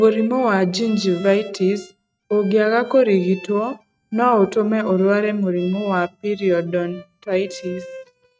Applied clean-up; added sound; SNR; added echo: neural mask model RNNoise.